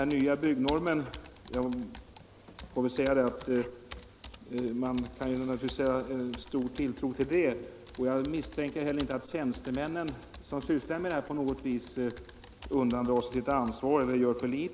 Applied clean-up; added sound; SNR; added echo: none; Computer keyboard; 18 dB; none.